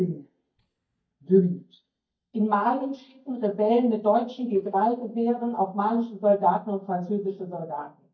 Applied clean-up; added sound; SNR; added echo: neural mask model DeepFilterNet 3.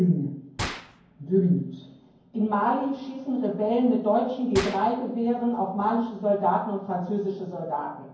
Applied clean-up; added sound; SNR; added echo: none; Gunshot, gunfire; 15 dB; reverberation time 0.9 s.